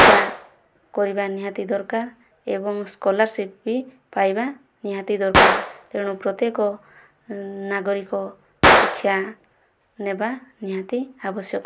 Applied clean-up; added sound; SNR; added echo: none; Gunshot, gunfire; -1 dB; none.